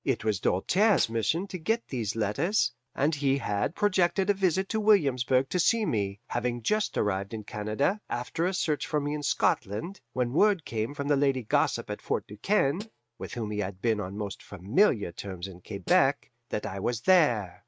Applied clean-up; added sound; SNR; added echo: neural mask model RNNoise.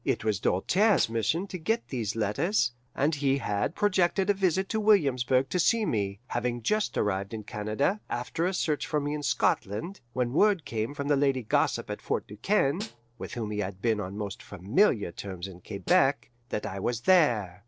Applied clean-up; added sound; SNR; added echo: neural separator model SepFormer DNS4.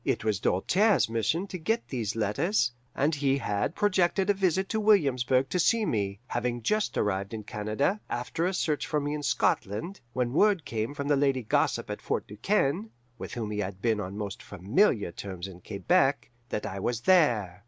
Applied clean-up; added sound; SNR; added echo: none; none; none; none.